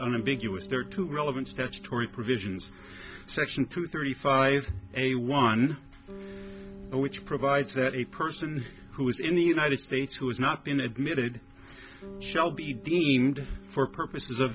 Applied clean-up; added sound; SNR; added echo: none; Bass guitar; 19 dB; none.